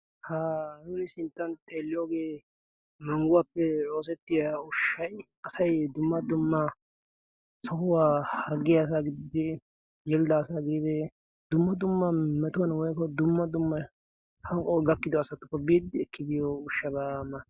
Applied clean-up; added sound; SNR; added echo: none; none; none; none.